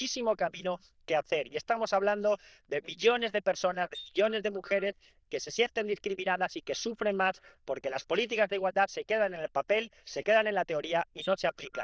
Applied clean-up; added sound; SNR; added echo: neural diffusion model UNIVERSE++.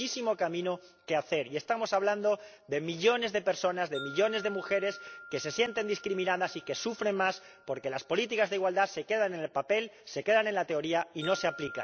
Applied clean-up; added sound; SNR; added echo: none; Wind chime; 19 dB; none.